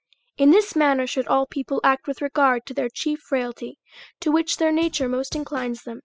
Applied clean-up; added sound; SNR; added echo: classical method spectral subtraction.